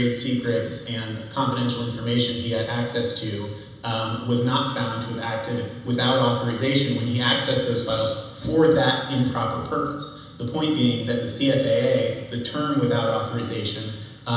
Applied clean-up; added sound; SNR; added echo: none; none; none; reverberation time 1.1 s.